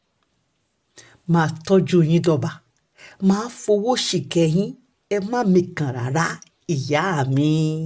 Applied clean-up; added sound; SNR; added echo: none; none; none; none.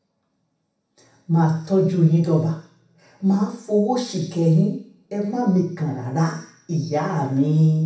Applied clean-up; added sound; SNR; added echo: none; none; none; reverberation time 0.7 s.